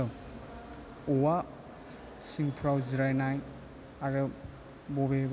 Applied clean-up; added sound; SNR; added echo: none; none; none; none.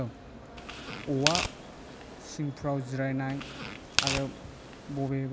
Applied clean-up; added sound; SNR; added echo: none; Tearing; 1 dB; none.